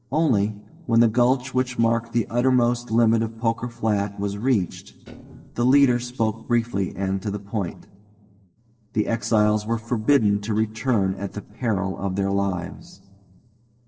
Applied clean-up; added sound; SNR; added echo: neural separator model SepFormer DNS4.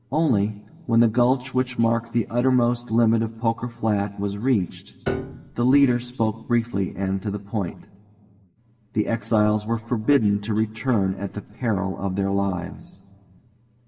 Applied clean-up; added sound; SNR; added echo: none; Piano; 9 dB; reverberation time 2.7 s.